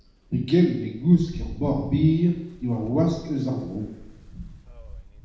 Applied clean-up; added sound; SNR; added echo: none; Rain; 17 dB; reverberation time 0.8 s.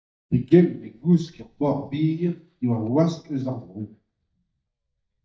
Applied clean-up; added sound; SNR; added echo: neural mask model DeepFilterNet 3.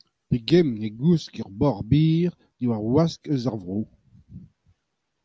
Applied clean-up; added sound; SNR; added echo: none; none; none; none.